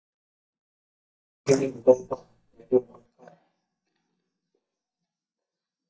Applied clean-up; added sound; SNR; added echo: neural mask model DeepFilterNet 3.